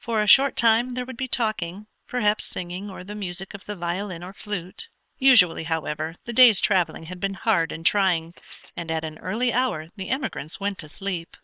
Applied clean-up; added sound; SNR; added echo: neural separator model SepFormer WHAM!.